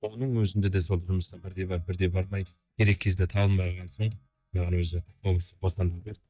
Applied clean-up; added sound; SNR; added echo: neural mask model DeepFilterNet 3.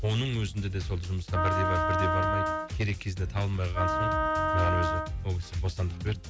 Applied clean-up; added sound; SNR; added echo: none; Wind instrument, woodwind instrument; 0 dB; none.